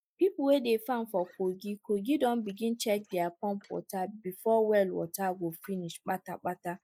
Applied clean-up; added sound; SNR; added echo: neural mask model Resemble Enhance denoiser.